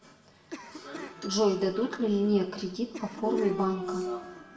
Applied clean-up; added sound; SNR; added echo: none; Cough; 16 dB; reverberation time 0.7 s.